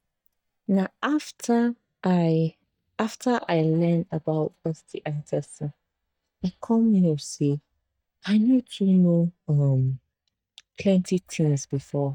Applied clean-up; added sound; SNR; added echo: neural mask model DeepFilterNet 3.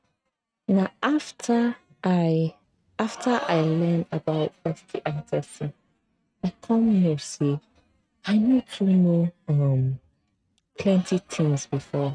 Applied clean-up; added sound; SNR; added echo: neural mask model RNNoise.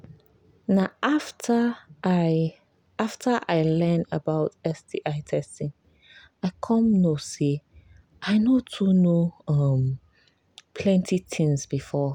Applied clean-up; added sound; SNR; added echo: none; none; none; none.